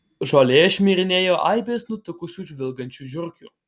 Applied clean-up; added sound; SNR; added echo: none; none; none; none.